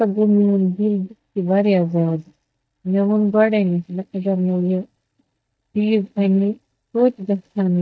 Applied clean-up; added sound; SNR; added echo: neural mask model DeepFilterNet 3.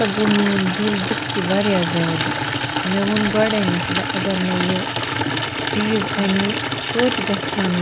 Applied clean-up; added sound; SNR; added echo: none; Water tap, faucet / Liquid; 0 dB; none.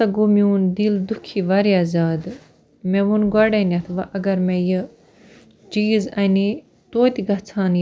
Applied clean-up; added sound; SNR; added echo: none; none; none; none.